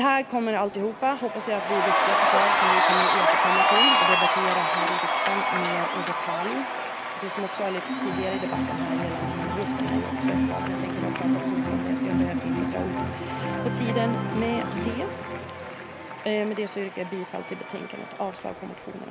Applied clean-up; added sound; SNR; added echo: none; Cheering; -5 dB; none.